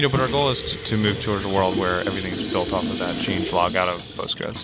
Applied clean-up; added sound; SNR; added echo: none; Sink (filling or washing) / Water tap, faucet; 5 dB; none.